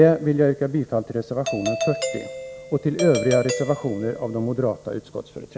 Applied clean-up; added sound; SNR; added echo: none; Doorbell; 9 dB; none.